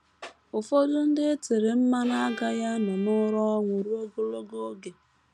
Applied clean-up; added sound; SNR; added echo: none; Bowed string instrument; 19 dB; none.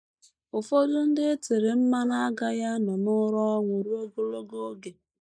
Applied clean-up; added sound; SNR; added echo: neural mask model Resemble Enhance denoiser.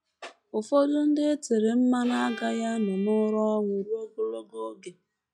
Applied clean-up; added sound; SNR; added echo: classical method log-MMSE.